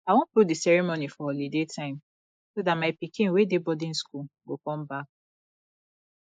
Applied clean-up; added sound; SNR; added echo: neural mask model Resemble Enhance denoiser.